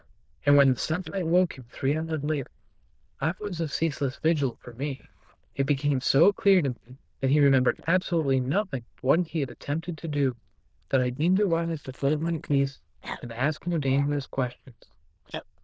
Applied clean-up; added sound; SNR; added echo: neural diffusion model UNIVERSE++.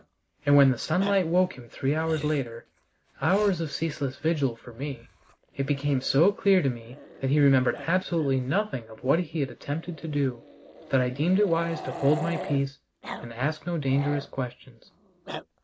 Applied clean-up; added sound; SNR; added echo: none; Growling; 16 dB; none.